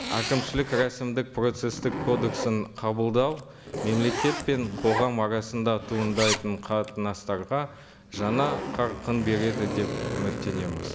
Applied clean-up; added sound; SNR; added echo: none; Zipper (clothing); 7 dB; none.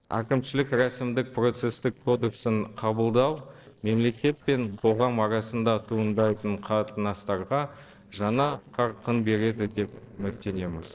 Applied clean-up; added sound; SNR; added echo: neural separator model SepFormer DNS4.